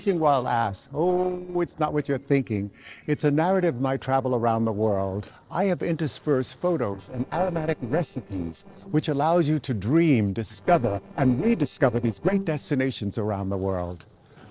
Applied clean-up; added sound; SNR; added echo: neural separator model SepFormer DNS4.